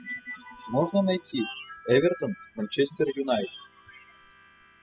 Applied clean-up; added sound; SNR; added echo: classical method spectral subtraction.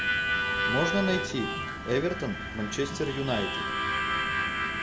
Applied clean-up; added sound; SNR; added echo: none; Harmonica; -1 dB; none.